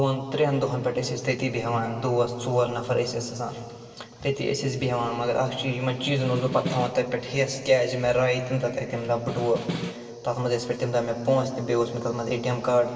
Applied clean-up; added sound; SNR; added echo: none; Snare drum; 10 dB; reverberation time 2.7 s.